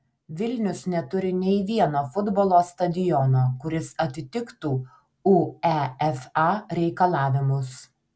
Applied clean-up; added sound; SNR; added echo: none; none; none; none.